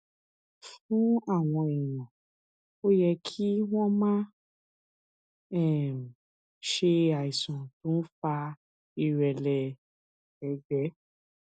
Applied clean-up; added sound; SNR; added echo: none; none; none; none.